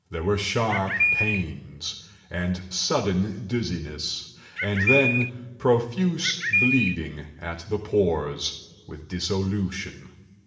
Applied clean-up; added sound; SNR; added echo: none; Bird; -2 dB; reverberation time 1.4 s.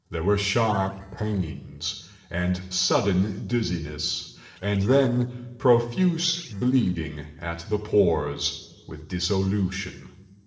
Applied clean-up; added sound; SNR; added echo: neural separator model SepFormer DNS4.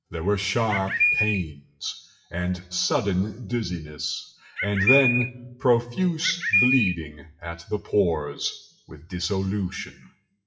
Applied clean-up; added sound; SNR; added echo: classical method WPE with log-MMSE.